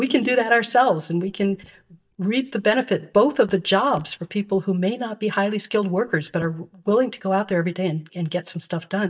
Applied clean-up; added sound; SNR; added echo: neural mask model DeepFilterNet 3.